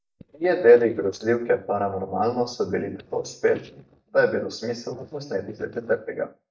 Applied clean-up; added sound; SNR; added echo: neural mask model DeepFilterNet 3.